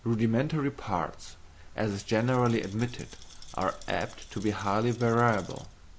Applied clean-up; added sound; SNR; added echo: none; Walk, footsteps + Rattle; 18 dB; none.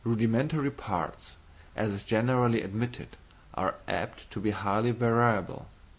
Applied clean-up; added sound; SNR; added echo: none; none; none; none.